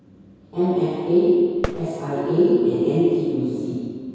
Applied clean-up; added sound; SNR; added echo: none; Fireworks; 15 dB; reverberation time 2.0 s.